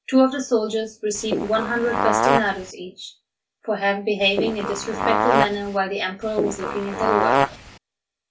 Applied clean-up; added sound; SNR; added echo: none; Fart; -1 dB; reverberation time 0.2 s.